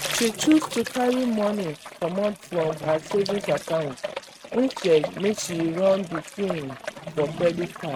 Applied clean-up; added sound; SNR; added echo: neural mask model RNNoise.